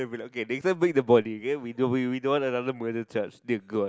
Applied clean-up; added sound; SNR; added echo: none; none; none; none.